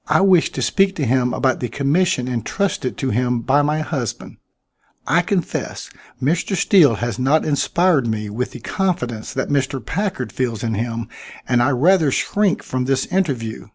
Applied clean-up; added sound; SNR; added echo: none; none; none; none.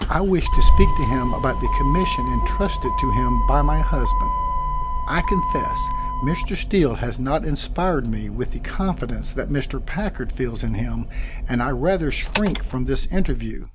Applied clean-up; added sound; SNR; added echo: none; Motor vehicle (road); -3 dB; none.